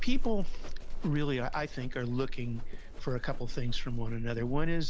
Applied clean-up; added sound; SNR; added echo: none; Livestock, farm animals, working animals; -4 dB; none.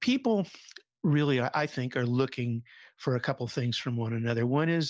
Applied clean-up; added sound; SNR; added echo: none; none; none; none.